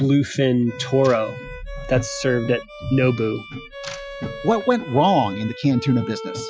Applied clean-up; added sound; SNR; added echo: classical method Wiener filter.